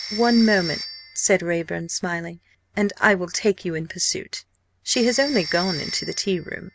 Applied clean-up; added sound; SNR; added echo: none; Telephone; 12 dB; none.